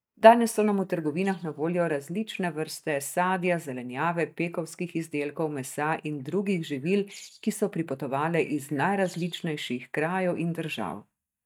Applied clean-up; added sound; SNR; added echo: neural mask model DeepFilterNet 3.